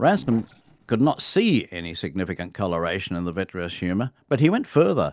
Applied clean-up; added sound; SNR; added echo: neural separator model SepFormer DNS4.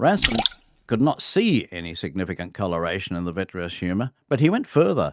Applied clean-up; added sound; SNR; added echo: neural mask model RNNoise.